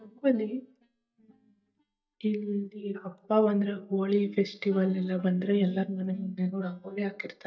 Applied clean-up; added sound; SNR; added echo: neural mask model DeepFilterNet 3.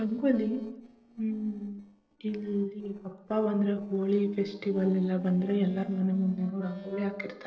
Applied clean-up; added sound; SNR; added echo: neural separator model SepFormer DNS4.